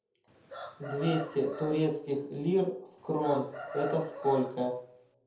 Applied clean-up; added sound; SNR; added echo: none; Chicken, rooster; 12 dB; reverberation time 0.5 s.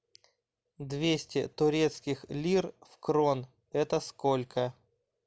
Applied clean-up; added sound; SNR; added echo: none; none; none; none.